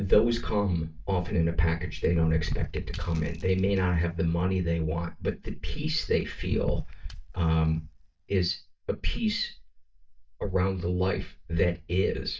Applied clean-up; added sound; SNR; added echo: neural mask model DeepFilterNet 3.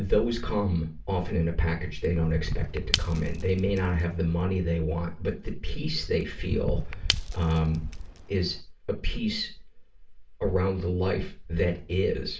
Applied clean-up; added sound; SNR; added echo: none; Shatter / Crushing; 6 dB; reverberation time 0.3 s.